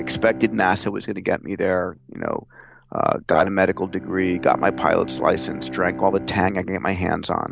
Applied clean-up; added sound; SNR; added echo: none; Bowed string instrument; 13 dB; none.